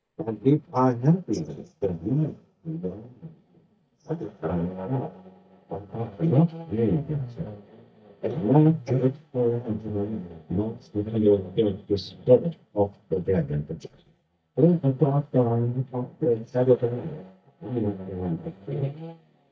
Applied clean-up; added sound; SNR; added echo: neural mask model DeepFilterNet 3.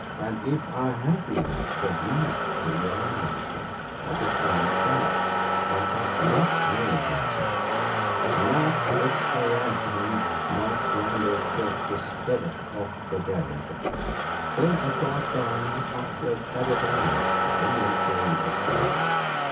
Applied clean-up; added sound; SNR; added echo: none; Motor vehicle (road); -3 dB; reverberation time 0.3 s.